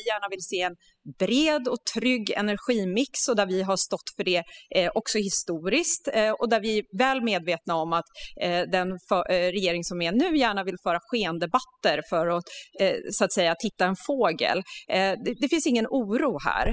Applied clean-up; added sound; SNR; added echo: classical method spectral subtraction.